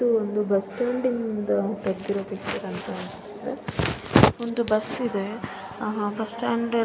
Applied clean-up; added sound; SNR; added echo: none; none; none; none.